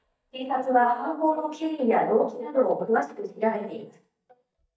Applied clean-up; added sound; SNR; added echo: neural mask model DeepFilterNet 3.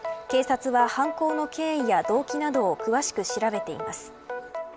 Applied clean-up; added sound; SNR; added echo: none; none; none; none.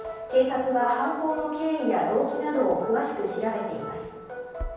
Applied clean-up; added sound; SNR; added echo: none; Crackle; 19 dB; reverberation time 1.1 s.